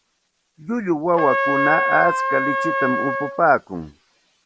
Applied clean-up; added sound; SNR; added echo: none; Trumpet; 2 dB; none.